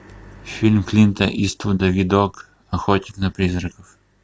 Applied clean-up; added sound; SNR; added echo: none; none; none; none.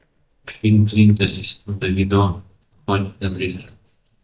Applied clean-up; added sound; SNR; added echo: neural mask model DeepFilterNet 3.